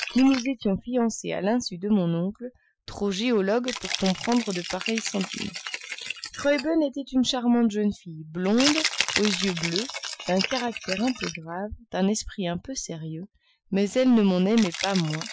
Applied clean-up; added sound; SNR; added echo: classical method Wiener filter.